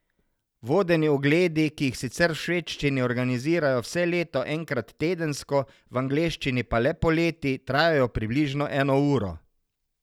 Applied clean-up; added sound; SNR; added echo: none; none; none; none.